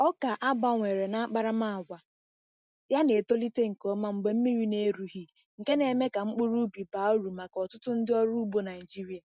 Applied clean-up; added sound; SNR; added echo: none; none; none; none.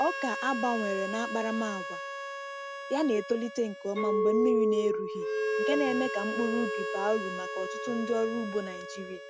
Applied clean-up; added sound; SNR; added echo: none; Chink, clink + Harmonica; 1 dB; none.